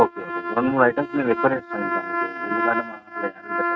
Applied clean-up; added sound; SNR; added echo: neural mask model RNNoise.